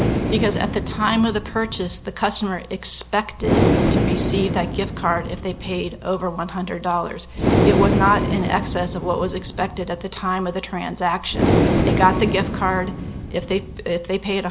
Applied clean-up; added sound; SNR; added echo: none; Breathing; 0 dB; none.